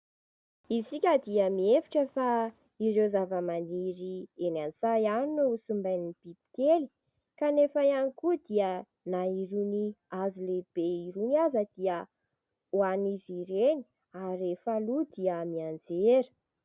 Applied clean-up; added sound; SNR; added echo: none; none; none; none.